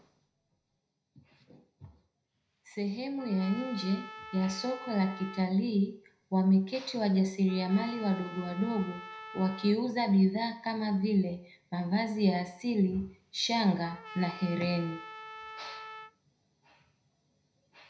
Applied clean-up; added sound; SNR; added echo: none; Trumpet; 16 dB; reverberation time 0.5 s.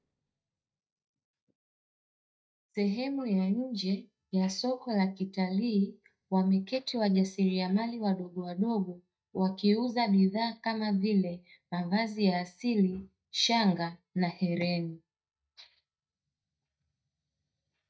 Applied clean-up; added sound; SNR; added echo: neural mask model DeepFilterNet 3.